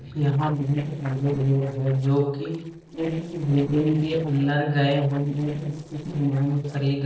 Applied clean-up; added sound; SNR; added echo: neural separator model SepFormer DNS4.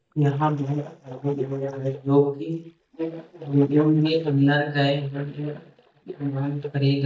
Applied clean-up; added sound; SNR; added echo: neural mask model DeepFilterNet 3.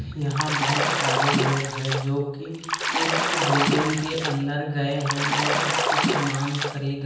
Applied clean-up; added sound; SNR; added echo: none; Bathtub (filling or washing) / Splash, splatter; -2 dB; reverberation time 0.8 s.